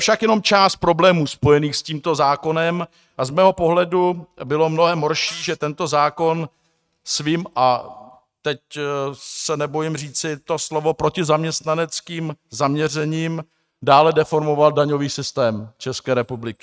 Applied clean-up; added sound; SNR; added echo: neural mask model RNNoise.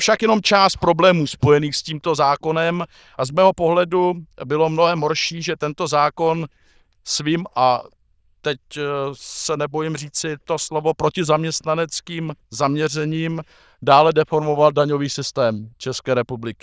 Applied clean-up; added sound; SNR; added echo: neural diffusion model UNIVERSE++.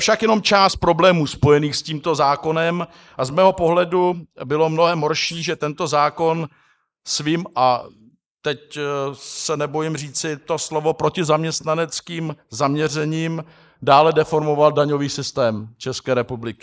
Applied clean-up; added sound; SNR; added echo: neural mask model Resemble Enhance denoiser.